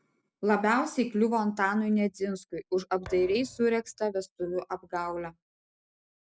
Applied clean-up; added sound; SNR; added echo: none; Thump, thud; 20 dB; none.